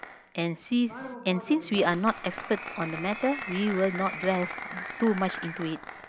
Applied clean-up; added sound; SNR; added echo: none; Applause; 10 dB; none.